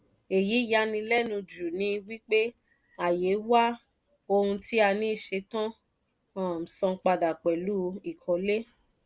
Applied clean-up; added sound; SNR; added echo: none; none; none; none.